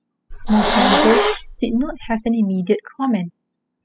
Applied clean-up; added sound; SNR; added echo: classical method spectral subtraction.